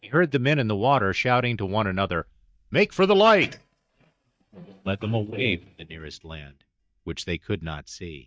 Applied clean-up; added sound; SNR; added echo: neural mask model DeepFilterNet 3.